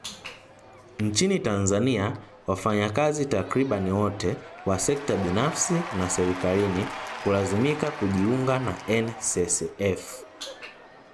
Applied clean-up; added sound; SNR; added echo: none; Applause / Crowd / Cheering; 13 dB; none.